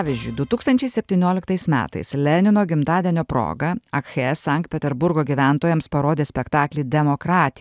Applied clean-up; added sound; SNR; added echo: none; none; none; none.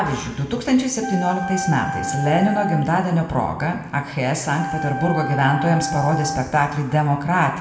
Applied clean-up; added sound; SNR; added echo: none; Wind instrument, woodwind instrument; 9 dB; reverberation time 1.3 s.